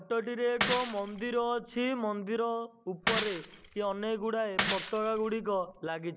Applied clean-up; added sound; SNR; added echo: none; Shatter / Crushing; 1 dB; none.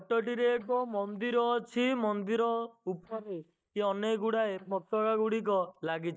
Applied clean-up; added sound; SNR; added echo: neural mask model DeepFilterNet 3.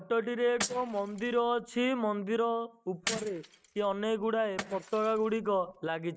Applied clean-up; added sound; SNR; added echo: neural mask model RNNoise.